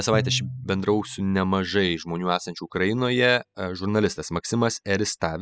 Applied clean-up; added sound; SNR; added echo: classical method spectral subtraction.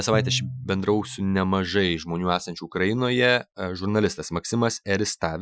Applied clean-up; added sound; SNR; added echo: classical method Wiener filter.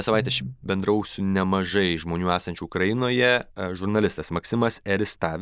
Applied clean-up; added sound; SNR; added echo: neural diffusion model UNIVERSE++.